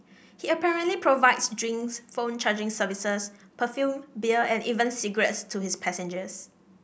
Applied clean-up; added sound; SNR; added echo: none; none; none; none.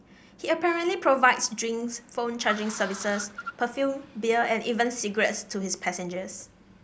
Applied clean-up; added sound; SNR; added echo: none; Car; 18 dB; none.